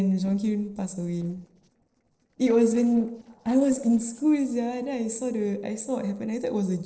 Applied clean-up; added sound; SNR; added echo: neural separator model SepFormer DNS4.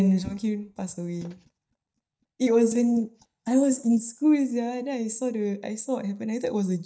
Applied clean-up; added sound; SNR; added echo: neural mask model DeepFilterNet 3.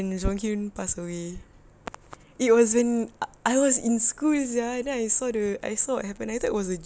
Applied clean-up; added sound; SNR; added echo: none; none; none; none.